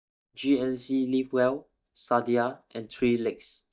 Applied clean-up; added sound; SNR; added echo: neural mask model DeepFilterNet 3.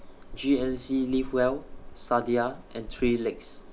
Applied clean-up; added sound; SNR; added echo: none; Dog; 12 dB; none.